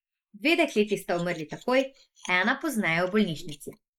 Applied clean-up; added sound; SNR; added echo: neural mask model Resemble Enhance denoiser.